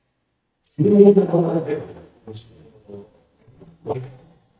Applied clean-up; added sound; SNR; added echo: neural mask model DeepFilterNet 3.